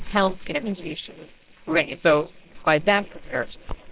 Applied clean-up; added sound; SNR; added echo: neural separator model SepFormer WHAMR!.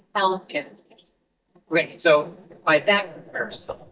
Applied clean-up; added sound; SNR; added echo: neural mask model DeepFilterNet 3.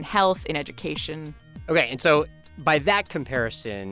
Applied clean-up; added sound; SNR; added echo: none; none; none; none.